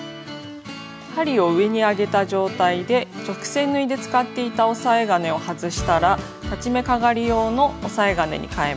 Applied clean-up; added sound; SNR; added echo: none; none; none; none.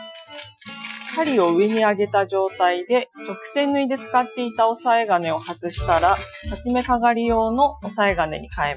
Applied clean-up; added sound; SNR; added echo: classical method Wiener filter.